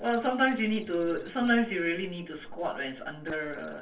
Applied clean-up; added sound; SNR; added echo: neural separator model SepFormer DNS4.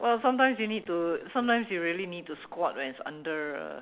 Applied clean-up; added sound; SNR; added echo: none; none; none; none.